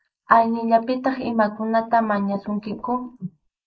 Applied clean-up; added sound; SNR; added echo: neural mask model Resemble Enhance denoiser.